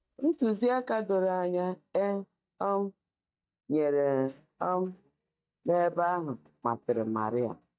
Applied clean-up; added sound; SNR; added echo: neural mask model DeepFilterNet 3.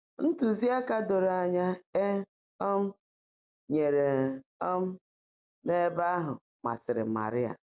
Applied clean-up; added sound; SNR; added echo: none; none; none; none.